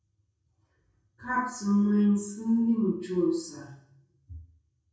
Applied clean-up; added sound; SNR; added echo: none; none; none; reverberation time 0.6 s.